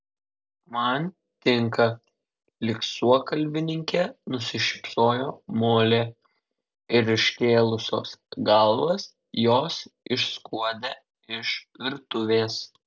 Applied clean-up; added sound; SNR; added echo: none; none; none; none.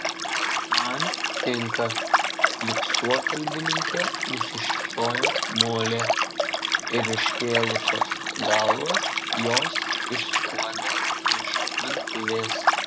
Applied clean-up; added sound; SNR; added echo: none; Liquid; -5 dB; none.